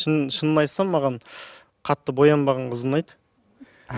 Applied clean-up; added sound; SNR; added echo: none; none; none; none.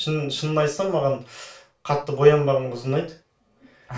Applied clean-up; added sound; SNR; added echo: none; none; none; reverberation time 0.3 s.